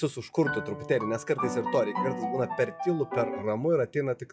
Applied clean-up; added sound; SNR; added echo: classical method WPE with log-MMSE.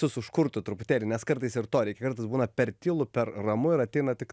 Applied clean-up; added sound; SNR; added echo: none; none; none; none.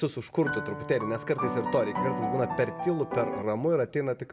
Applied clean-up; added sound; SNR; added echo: none; Piano; 4 dB; reverberation time 0.5 s.